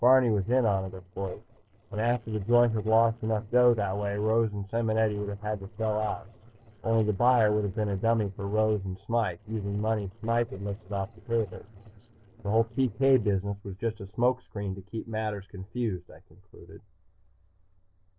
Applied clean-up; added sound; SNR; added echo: neural separator model SepFormer DNS4.